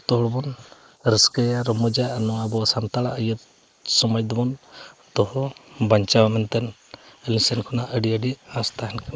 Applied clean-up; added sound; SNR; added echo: neural mask model Resemble Enhance denoiser.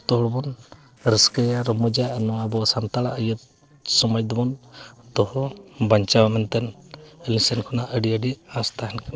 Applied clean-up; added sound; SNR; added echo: neural separator model SepFormer DNS4.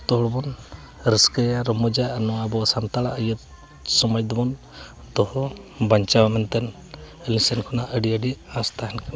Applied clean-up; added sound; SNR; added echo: none; none; none; none.